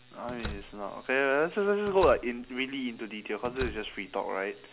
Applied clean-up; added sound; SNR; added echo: none; Slam; 14 dB; none.